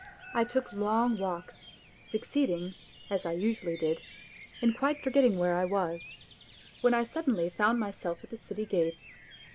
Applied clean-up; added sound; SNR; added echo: none; Bird vocalization, bird call, bird song; 18 dB; none.